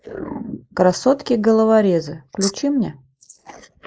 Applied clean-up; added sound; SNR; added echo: neural mask model Resemble Enhance denoiser.